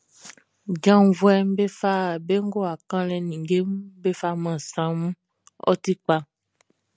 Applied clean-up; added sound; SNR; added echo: none; none; none; none.